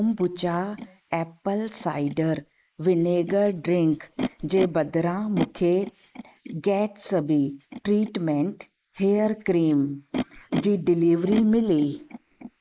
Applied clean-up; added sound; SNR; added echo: neural mask model Resemble Enhance denoiser.